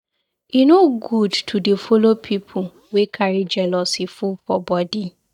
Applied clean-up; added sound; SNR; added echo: neural mask model DeepFilterNet 3.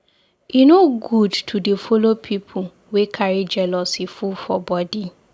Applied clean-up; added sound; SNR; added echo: none; none; none; none.